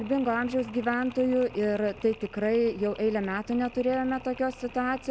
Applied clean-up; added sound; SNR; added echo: none; Mechanisms; 19 dB; none.